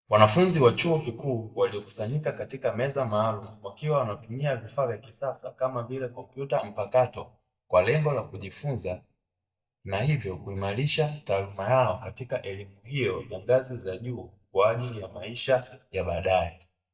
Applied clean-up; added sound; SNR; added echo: neural mask model DeepFilterNet 3.